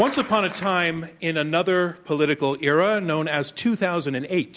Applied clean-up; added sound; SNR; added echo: none; none; none; none.